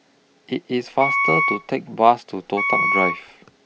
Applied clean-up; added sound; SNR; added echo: none; Wind instrument, woodwind instrument; -1 dB; none.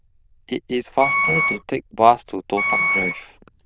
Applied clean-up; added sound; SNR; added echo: neural diffusion model UNIVERSE++.